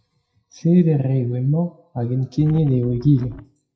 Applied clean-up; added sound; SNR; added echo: classical method WPE with log-MMSE.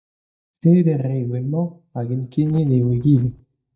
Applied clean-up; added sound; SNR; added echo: neural mask model DeepFilterNet 3.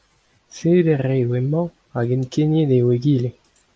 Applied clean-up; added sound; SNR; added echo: none; none; none; none.